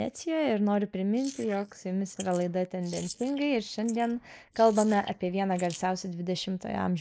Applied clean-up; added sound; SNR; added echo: neural mask model Resemble Enhance denoiser.